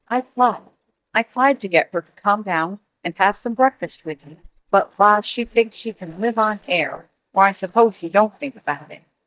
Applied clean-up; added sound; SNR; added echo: neural mask model DeepFilterNet 3.